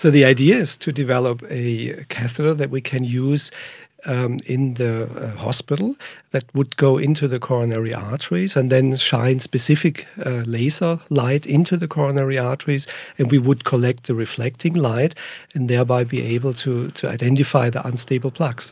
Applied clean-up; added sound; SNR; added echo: none; none; none; none.